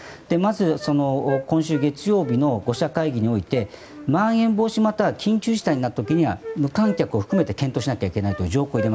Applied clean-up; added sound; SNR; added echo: none; Wind instrument, woodwind instrument; 15 dB; none.